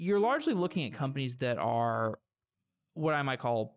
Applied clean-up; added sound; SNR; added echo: neural mask model DeepFilterNet 3.